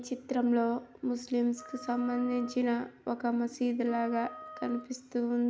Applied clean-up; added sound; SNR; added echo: none; Wind instrument, woodwind instrument; 17 dB; none.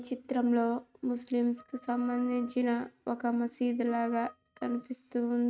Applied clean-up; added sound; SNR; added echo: neural mask model RNNoise.